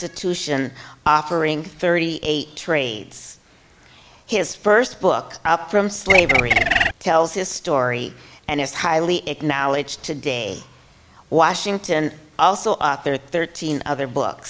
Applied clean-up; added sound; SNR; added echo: none; Bird; -5 dB; none.